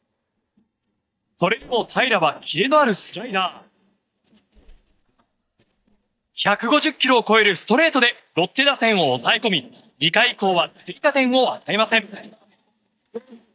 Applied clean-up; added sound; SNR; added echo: neural mask model DeepFilterNet 3.